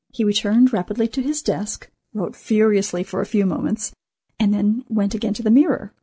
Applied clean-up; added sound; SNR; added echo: none; none; none; none.